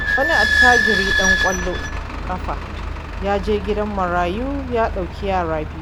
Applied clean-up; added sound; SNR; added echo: none; Squeak / Idling; -2 dB; none.